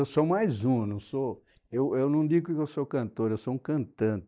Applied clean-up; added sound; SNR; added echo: neural mask model DeepFilterNet 3.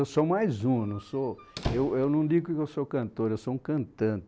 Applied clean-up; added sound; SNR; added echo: none; Squeak; 12 dB; none.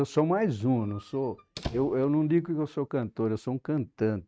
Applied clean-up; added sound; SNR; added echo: neural mask model RNNoise.